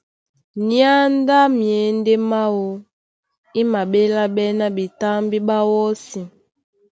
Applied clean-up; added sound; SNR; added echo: none; none; none; none.